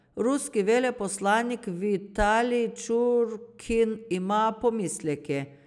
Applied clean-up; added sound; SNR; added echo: none; none; none; none.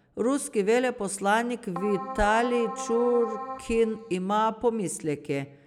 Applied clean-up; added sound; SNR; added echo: none; Keyboard (musical); 10 dB; none.